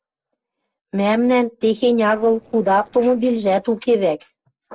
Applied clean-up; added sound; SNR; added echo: neural separator model SepFormer DNS4.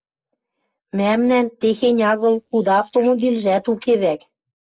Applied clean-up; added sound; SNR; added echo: neural mask model Resemble Enhance denoiser.